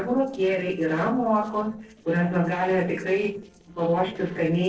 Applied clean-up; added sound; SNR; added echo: neural separator model SepFormer DNS4.